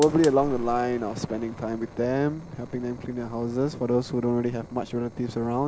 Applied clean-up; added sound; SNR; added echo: none; Fire; 15 dB; none.